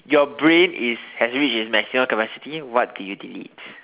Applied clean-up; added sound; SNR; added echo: none; none; none; none.